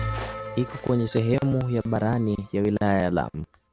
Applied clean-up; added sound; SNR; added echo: none; Bell; 13 dB; none.